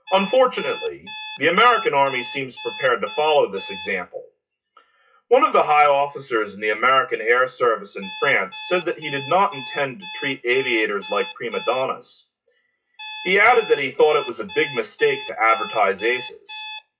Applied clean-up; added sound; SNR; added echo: classical method WPE with log-MMSE.